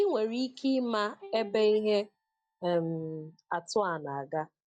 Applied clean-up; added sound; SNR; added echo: neural mask model DeepFilterNet 3.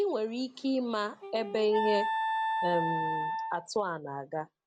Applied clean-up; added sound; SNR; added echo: none; Wind instrument, woodwind instrument; 1 dB; none.